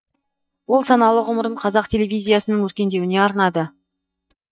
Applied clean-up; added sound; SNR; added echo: neural mask model DeepFilterNet 3.